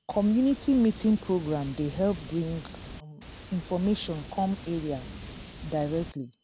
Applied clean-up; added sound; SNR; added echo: none; Water; 14 dB; none.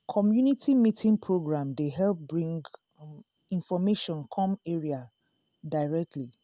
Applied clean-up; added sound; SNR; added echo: none; none; none; none.